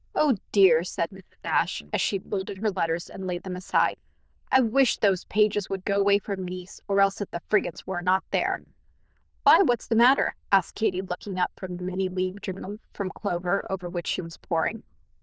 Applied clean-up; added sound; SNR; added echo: neural diffusion model UNIVERSE++.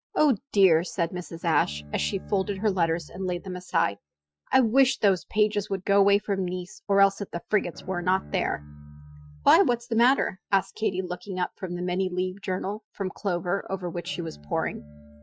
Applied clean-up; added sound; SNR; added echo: classical method Wiener filter.